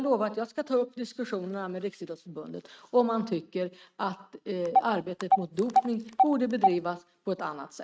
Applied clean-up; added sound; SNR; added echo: neural mask model RNNoise.